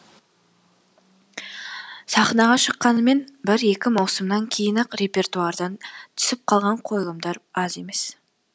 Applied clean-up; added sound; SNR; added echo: none; none; none; none.